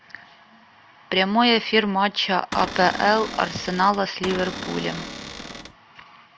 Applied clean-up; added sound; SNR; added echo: none; Cupboard open or close / Door; 10 dB; none.